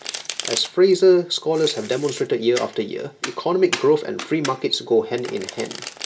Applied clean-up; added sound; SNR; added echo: none; Domestic sounds, home sounds; 13 dB; reverberation time 0.2 s.